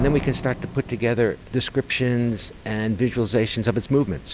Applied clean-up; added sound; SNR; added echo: none; Slam; 13 dB; none.